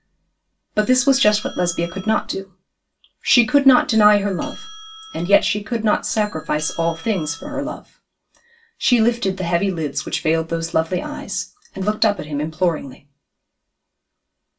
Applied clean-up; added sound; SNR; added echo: none; Doorbell; 15 dB; reverberation time 0.2 s.